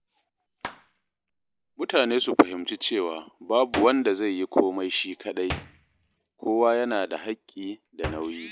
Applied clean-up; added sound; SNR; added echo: none; Hands; 16 dB; none.